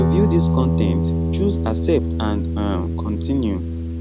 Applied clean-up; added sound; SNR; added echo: none; Guitar; -4 dB; none.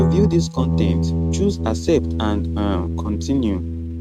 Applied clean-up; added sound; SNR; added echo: neural mask model RNNoise.